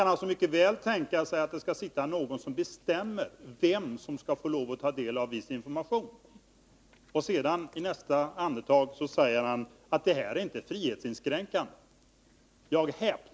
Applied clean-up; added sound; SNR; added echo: none; none; none; none.